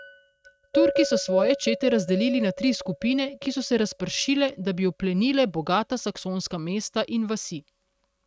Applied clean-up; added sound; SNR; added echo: neural mask model RNNoise.